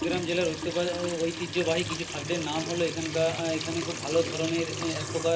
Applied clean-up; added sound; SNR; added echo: none; Trickle, dribble / Sink (filling or washing) / Water tap, faucet; 6 dB; reverberation time 0.2 s.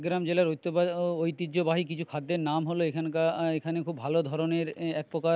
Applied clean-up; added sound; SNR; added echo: none; none; none; none.